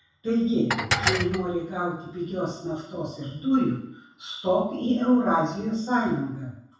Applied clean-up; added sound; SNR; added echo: none; Dishes, pots, and pans; 1 dB; reverberation time 0.7 s.